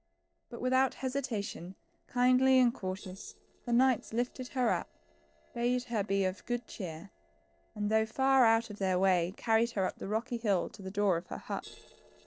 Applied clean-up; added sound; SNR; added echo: neural separator model SepFormer DNS4.